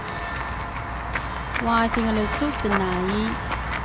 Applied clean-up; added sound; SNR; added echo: none; Walk, footsteps / Run / Bell; 1 dB; none.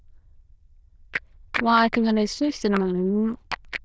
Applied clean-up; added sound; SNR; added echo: neural diffusion model UNIVERSE++.